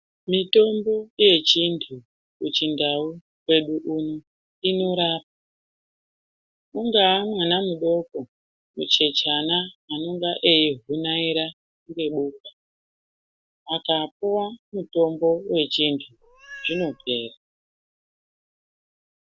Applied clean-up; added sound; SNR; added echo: none; Meow; 17 dB; none.